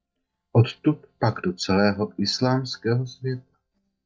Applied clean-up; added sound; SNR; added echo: neural mask model DeepFilterNet 3.